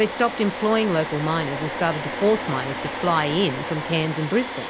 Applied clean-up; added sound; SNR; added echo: none; Domestic sounds, home sounds; 7 dB; none.